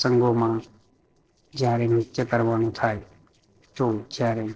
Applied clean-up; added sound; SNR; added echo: neural separator model SepFormer DNS4.